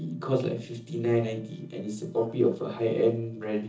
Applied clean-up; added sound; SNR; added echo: neural separator model SepFormer DNS4.